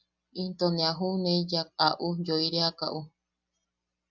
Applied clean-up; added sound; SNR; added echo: none; none; none; none.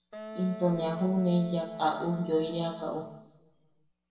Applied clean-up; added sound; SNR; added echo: none; Wind instrument, woodwind instrument; 13 dB; reverberation time 1.0 s.